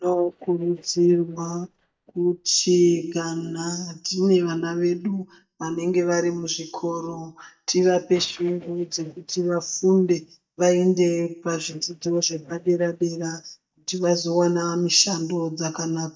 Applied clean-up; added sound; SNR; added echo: neural mask model DeepFilterNet 3.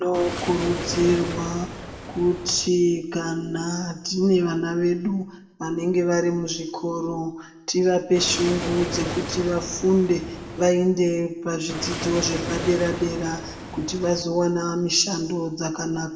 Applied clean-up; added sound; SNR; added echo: none; Waves, surf; 8 dB; reverberation time 0.8 s.